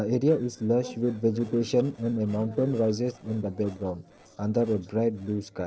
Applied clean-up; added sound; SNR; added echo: neural separator model SepFormer DNS4.